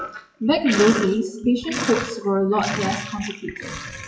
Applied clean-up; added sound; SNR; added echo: classical method WPE with log-MMSE.